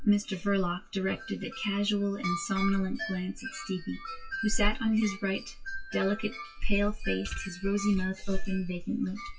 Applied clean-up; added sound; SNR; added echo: classical method WPE with log-MMSE.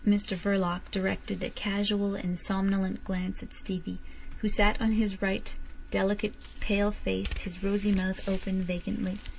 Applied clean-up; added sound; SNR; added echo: none; none; none; none.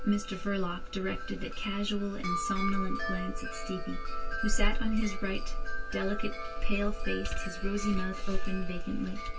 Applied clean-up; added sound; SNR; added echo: none; Wind chime; 11 dB; reverberation time 0.1 s.